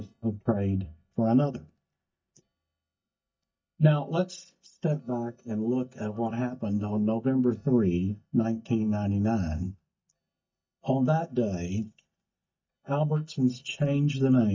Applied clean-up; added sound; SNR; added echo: neural mask model DeepFilterNet 3.